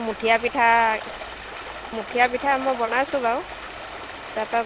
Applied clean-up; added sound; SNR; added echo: none; Stream; 11 dB; none.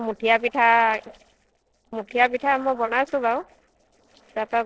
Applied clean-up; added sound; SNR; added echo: neural separator model SepFormer DNS4.